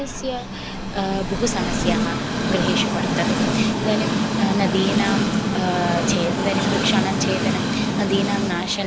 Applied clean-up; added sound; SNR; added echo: none; Train; -3 dB; none.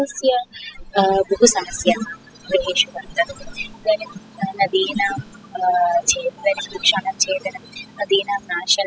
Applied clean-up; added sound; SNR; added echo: classical method spectral subtraction.